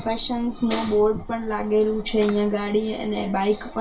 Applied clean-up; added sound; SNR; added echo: none; Drawer open or close; 15 dB; reverberation time 0.2 s.